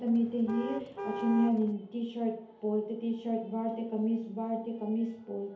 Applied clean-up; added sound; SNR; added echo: none; Car; 7 dB; reverberation time 2.2 s.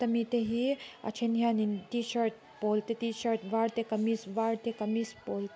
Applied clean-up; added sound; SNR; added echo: none; none; none; none.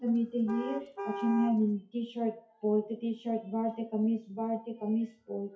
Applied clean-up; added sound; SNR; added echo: classical method WPE with log-MMSE.